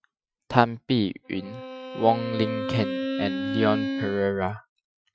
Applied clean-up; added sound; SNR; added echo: classical method Wiener filter.